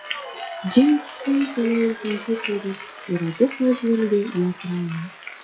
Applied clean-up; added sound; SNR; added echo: classical method log-MMSE.